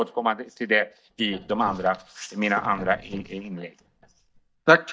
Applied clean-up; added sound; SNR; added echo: neural mask model DeepFilterNet 3.